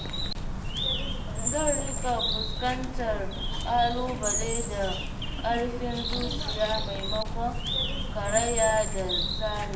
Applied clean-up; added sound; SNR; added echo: none; Bird; -2 dB; reverberation time 0.4 s.